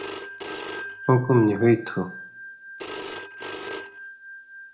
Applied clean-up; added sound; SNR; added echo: none; Telephone; 11 dB; reverberation time 0.3 s.